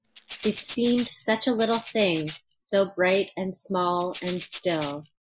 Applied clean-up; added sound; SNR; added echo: classical method Wiener filter.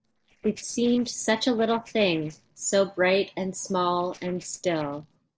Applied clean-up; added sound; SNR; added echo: neural separator model SepFormer DNS4.